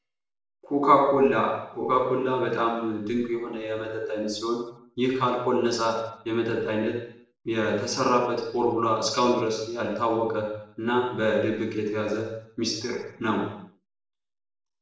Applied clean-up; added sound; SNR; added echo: none; none; none; reverberation time 0.7 s.